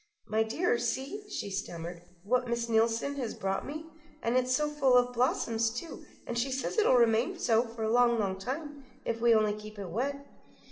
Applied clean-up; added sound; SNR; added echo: none; none; none; reverberation time 2.6 s.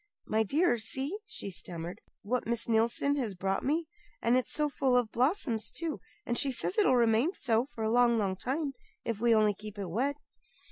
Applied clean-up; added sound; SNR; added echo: none; none; none; none.